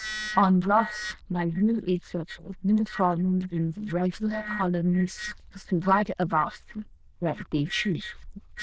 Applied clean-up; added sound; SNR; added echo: neural diffusion model UNIVERSE++.